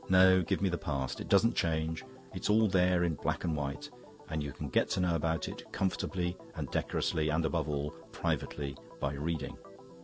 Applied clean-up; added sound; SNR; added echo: none; Organ; 19 dB; none.